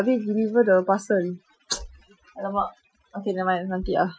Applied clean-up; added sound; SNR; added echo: classical method Wiener filter.